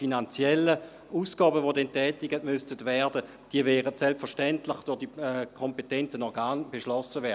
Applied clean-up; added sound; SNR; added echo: none; none; none; none.